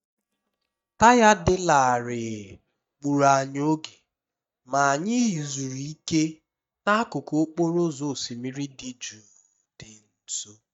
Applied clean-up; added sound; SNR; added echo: neural mask model DeepFilterNet 3.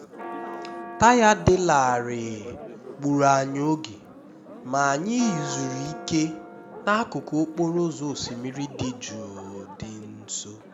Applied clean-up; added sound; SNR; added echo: none; Church bell; 14 dB; none.